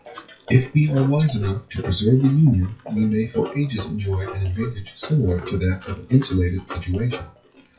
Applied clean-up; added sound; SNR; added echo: classical method WPE with log-MMSE.